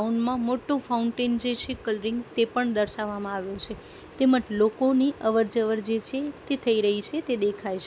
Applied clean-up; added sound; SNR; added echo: none; none; none; none.